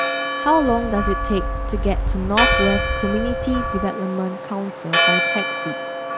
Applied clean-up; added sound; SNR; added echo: none; Thunder / Wind + Church bell; -2 dB; none.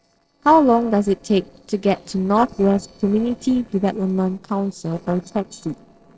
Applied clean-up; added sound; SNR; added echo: neural separator model SepFormer DNS4.